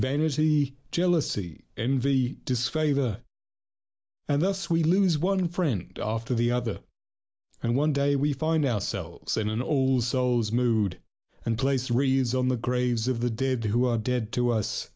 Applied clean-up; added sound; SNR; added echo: none; none; none; none.